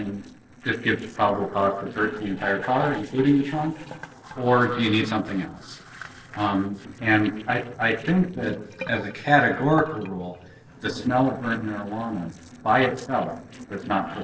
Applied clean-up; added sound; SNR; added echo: neural separator model SepFormer DNS4.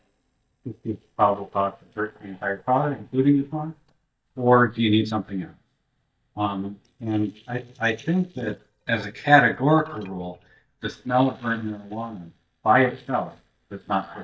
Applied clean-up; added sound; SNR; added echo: neural mask model DeepFilterNet 3.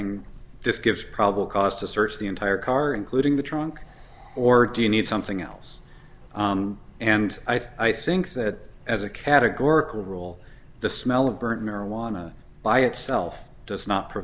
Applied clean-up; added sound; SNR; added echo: none; none; none; none.